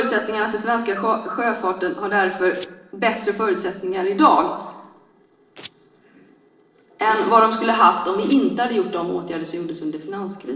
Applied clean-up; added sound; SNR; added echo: neural separator model SepFormer DNS4.